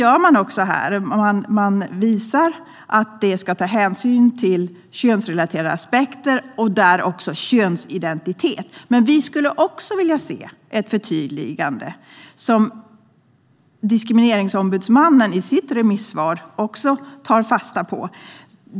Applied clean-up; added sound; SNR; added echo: none; none; none; none.